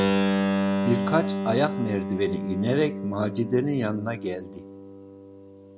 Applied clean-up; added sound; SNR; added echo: none; Keyboard (musical); 1 dB; none.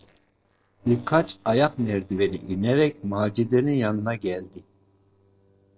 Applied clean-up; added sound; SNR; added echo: neural separator model SepFormer DNS4.